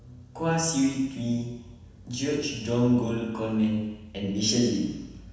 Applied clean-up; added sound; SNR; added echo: none; none; none; reverberation time 1.1 s.